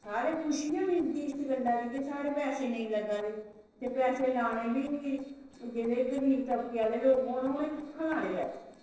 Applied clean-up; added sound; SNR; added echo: neural separator model SepFormer DNS4.